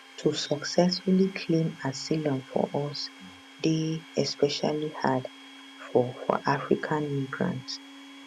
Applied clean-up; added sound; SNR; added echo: none; Domestic sounds, home sounds; 19 dB; none.